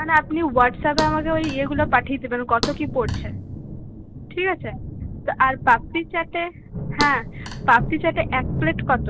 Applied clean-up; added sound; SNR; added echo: none; Thunder + Thump, thud; 7 dB; none.